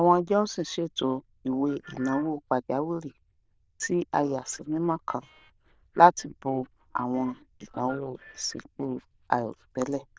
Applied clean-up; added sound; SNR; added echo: neural diffusion model UNIVERSE++.